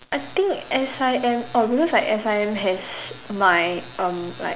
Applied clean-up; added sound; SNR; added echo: none; none; none; none.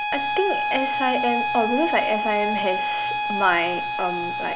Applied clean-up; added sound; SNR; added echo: none; Bowed string instrument; 0 dB; none.